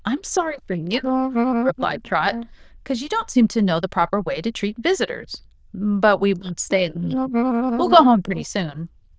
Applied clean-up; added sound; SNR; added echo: neural diffusion model UNIVERSE++.